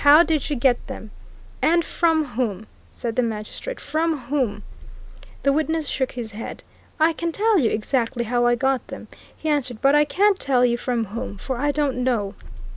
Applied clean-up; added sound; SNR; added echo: none; none; none; none.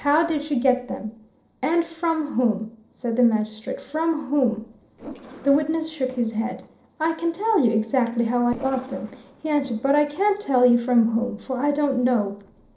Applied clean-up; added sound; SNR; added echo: neural separator model SepFormer DNS4.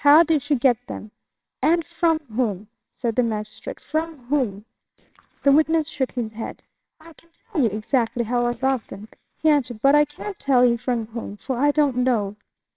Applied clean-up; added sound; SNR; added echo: neural separator model SepFormer WHAMR!.